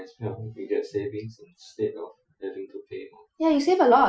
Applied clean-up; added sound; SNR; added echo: classical method Wiener filter.